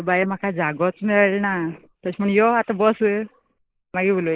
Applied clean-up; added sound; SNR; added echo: neural mask model Resemble Enhance denoiser.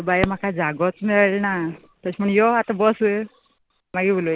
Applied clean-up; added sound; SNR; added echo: none; Fireworks; 16 dB; none.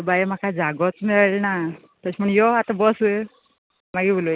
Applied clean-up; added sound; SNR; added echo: none; none; none; none.